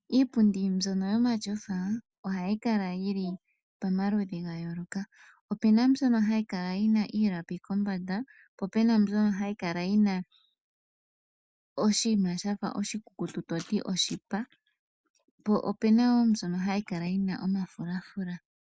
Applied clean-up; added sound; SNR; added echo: none; none; none; none.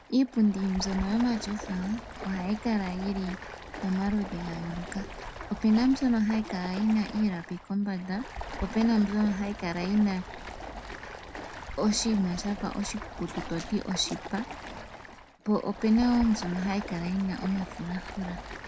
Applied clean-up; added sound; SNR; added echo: none; Stream; 11 dB; none.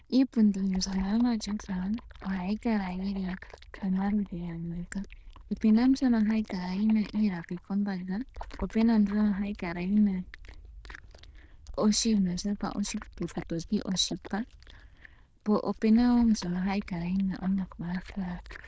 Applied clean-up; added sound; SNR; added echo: neural diffusion model UNIVERSE++.